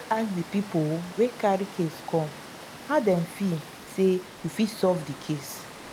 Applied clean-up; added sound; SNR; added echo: none; Water; 15 dB; none.